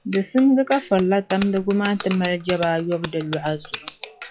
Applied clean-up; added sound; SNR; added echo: classical method log-MMSE.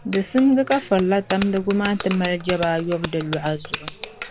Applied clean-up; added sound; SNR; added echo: none; Bicycle bell; 12 dB; none.